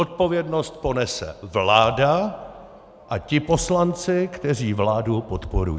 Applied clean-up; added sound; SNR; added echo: none; none; none; none.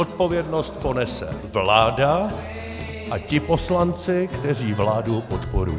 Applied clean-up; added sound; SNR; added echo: none; Guitar; 10 dB; none.